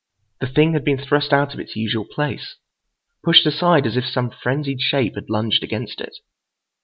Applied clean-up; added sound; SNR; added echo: none; none; none; none.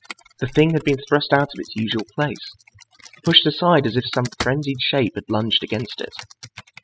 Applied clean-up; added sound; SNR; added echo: classical method spectral subtraction.